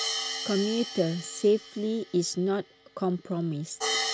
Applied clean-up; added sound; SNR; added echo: none; Hi-hat; 7 dB; none.